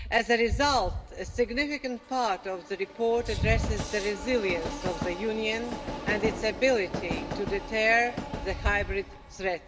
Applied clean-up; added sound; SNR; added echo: none; Train; 6 dB; reverberation time 1.6 s.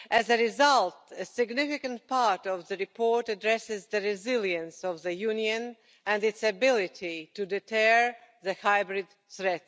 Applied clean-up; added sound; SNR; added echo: none; none; none; none.